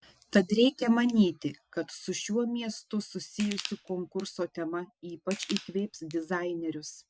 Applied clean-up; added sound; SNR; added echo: none; Crushing; 14 dB; none.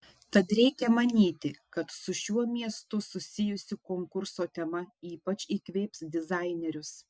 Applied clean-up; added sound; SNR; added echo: none; none; none; none.